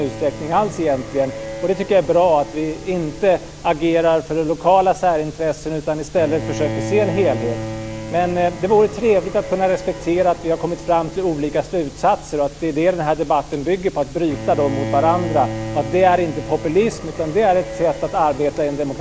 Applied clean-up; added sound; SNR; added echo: none; Bowed string instrument; 12 dB; none.